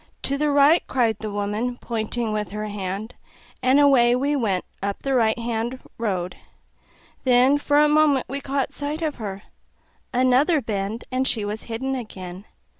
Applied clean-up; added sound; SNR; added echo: none; none; none; none.